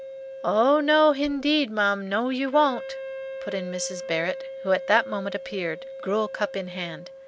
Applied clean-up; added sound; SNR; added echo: none; Wind instrument, woodwind instrument; 12 dB; none.